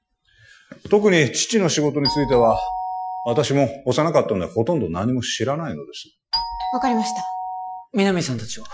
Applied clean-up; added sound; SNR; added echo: classical method Wiener filter.